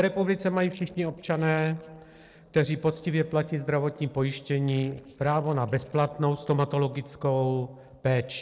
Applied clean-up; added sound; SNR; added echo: neural separator model SepFormer DNS4.